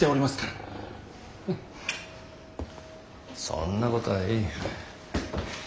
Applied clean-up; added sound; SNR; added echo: none; none; none; none.